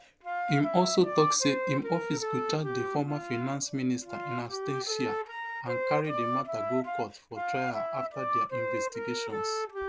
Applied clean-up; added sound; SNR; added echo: none; Wind instrument, woodwind instrument; 1 dB; none.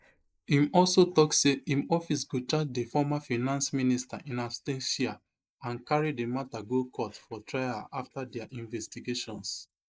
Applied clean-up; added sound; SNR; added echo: neural mask model Resemble Enhance denoiser.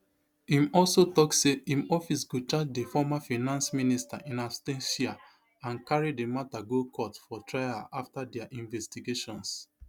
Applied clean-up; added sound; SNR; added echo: none; none; none; none.